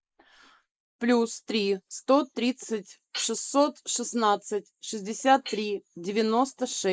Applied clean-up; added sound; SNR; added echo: neural mask model Resemble Enhance denoiser.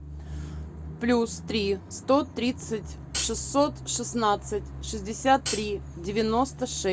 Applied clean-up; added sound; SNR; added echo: none; Hi-hat; 6 dB; none.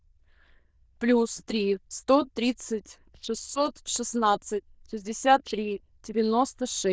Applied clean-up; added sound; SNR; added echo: neural diffusion model UNIVERSE++.